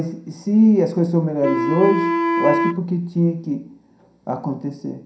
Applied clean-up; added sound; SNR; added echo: none; Wind instrument, woodwind instrument; 2 dB; reverberation time 0.5 s.